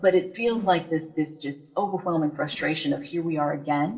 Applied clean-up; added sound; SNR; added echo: neural separator model SepFormer DNS4.